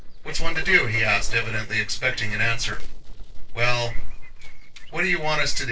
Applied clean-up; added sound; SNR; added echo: neural separator model SepFormer DNS4.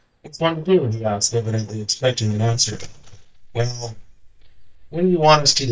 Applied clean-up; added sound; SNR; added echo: neural mask model DeepFilterNet 3.